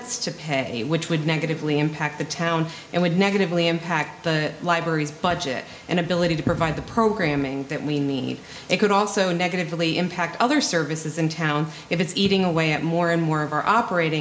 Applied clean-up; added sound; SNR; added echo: none; none; none; reverberation time 0.4 s.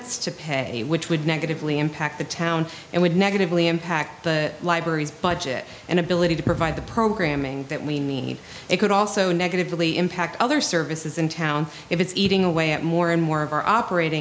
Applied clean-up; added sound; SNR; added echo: none; none; none; none.